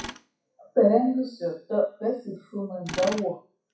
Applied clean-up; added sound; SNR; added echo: classical method WPE with log-MMSE.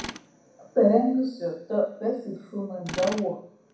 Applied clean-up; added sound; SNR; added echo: none; Tools; 16 dB; reverberation time 0.6 s.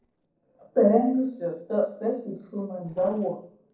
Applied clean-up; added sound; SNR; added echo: neural separator model SepFormer DNS4.